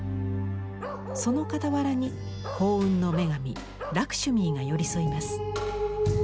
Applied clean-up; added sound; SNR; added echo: none; Bark; 12 dB; none.